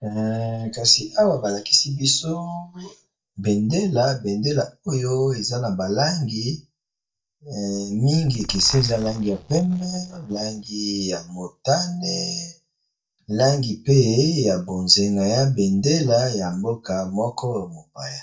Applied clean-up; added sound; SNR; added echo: neural mask model DeepFilterNet 3.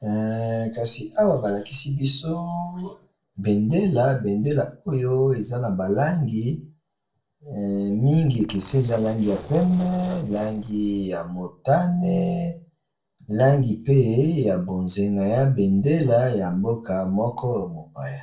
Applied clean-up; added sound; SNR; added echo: neural separator model SepFormer DNS4.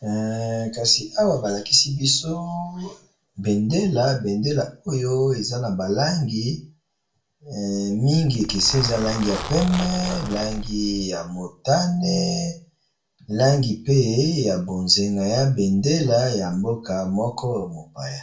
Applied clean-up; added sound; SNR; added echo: none; Zipper (clothing); 9 dB; reverberation time 0.3 s.